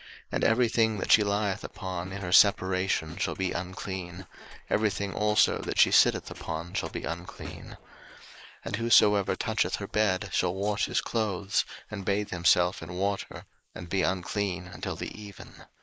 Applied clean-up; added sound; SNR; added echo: neural mask model Resemble Enhance denoiser.